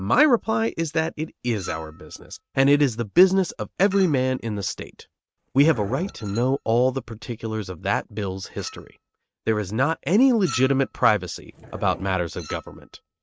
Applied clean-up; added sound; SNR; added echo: neural mask model RNNoise.